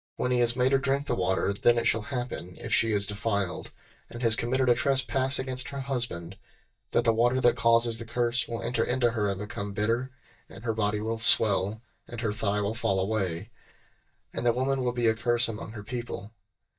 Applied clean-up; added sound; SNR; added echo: neural mask model DeepFilterNet 3.